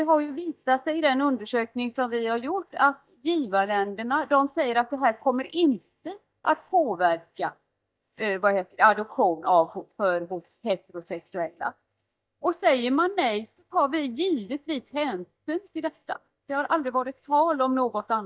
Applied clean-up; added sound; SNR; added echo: neural mask model DeepFilterNet 3.